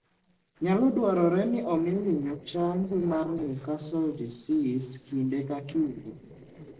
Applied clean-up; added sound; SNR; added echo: neural separator model SepFormer DNS4.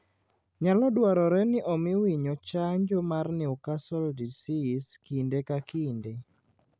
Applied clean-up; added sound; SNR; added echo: none; none; none; none.